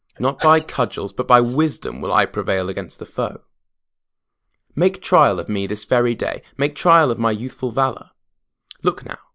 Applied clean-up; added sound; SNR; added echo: neural mask model Resemble Enhance denoiser.